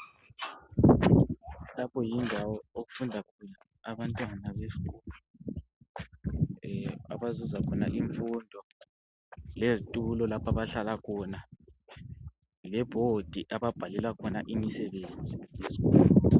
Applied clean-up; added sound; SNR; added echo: none; none; none; none.